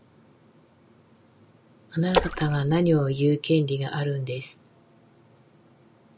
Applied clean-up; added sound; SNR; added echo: none; Splash, splatter; 1 dB; none.